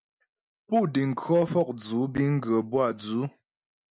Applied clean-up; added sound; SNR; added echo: none; none; none; none.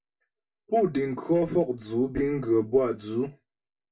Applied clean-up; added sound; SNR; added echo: none; none; none; reverberation time 0.2 s.